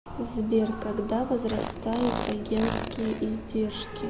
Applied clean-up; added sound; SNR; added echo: none; Fart; 6 dB; none.